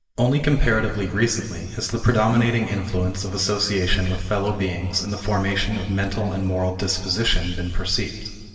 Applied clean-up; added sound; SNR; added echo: none; Breathing; 4 dB; reverberation time 2.0 s.